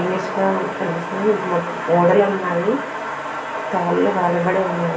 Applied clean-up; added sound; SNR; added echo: none; none; none; reverberation time 0.7 s.